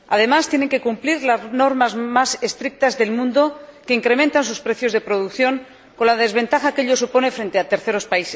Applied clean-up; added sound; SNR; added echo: none; none; none; none.